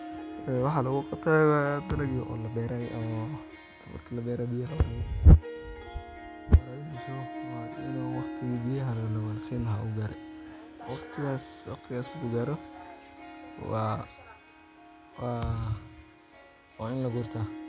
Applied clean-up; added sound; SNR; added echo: none; Harp + Thump, thud; 12 dB; none.